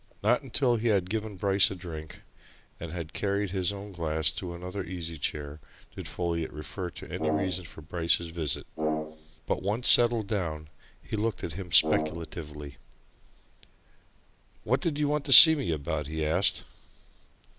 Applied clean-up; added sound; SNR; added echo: none; Brass instrument; 5 dB; none.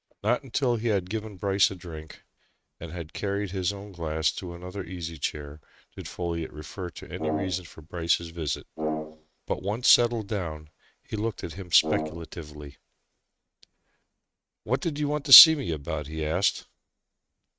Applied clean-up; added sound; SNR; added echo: neural mask model RNNoise.